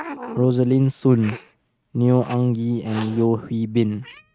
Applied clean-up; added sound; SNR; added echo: neural mask model RNNoise.